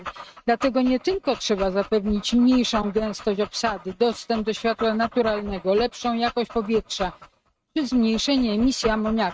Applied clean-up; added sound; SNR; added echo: neural mask model RNNoise.